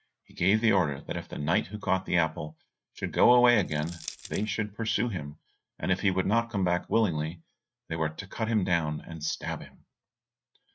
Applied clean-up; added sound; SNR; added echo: neural mask model RNNoise.